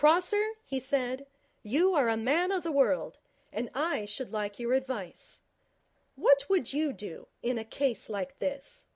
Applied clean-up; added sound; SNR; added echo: none; none; none; none.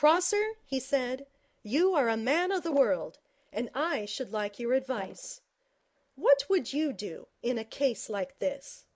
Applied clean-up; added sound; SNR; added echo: neural mask model Resemble Enhance denoiser.